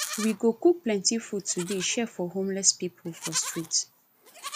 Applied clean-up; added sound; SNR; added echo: none; Livestock, farm animals, working animals; 13 dB; none.